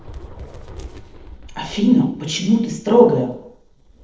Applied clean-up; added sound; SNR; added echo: neural separator model SepFormer DNS4.